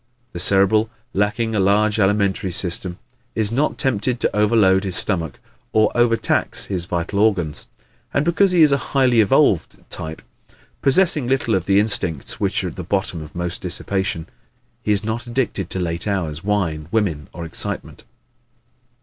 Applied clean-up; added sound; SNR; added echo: none; none; none; none.